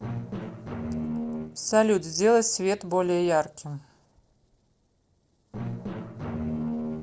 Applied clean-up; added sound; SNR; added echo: neural separator model SepFormer DNS4.